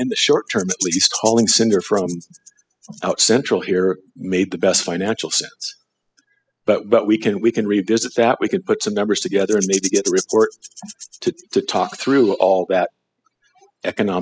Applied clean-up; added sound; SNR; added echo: classical method spectral subtraction.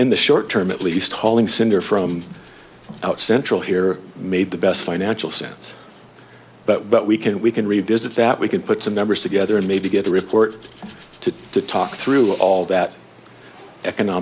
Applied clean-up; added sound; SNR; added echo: none; Rattle / Rattle (instrument); 13 dB; none.